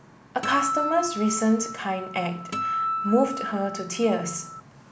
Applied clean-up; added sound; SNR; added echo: none; Acoustic guitar; 5 dB; none.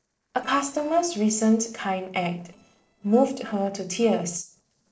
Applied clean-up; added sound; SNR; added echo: neural separator model SepFormer DNS4.